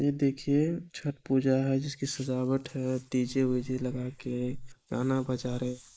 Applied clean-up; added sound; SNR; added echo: neural mask model Resemble Enhance denoiser.